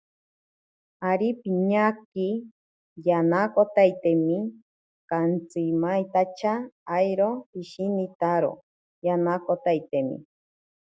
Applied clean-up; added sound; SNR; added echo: none; none; none; none.